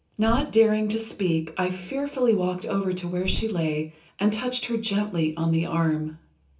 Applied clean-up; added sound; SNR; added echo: none; Bird; 13 dB; reverberation time 0.3 s.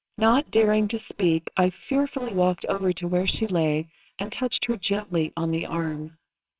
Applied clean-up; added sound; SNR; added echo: neural separator model SepFormer WHAMR!.